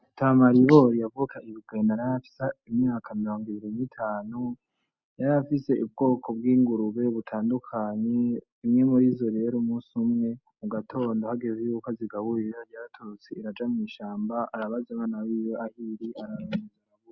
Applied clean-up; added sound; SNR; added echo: none; none; none; none.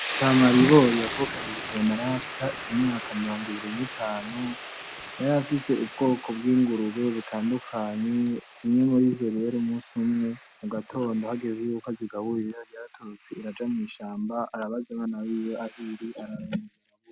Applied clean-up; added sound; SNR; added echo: none; Boiling / Hiss + Snare drum; 9 dB; none.